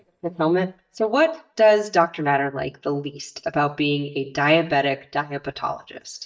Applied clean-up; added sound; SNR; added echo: neural mask model DeepFilterNet 3.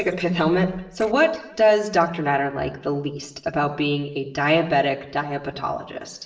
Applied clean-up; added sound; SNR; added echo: neural separator model SepFormer DNS4.